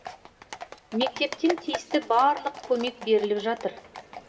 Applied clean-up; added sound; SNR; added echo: none; Livestock, farm animals, working animals; 12 dB; reverberation time 0.7 s.